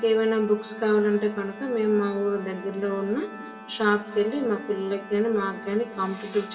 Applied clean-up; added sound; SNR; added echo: none; Organ; 16 dB; reverberation time 2.9 s.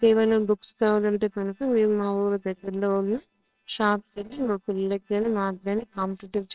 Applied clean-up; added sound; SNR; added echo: neural separator model SepFormer WHAMR!.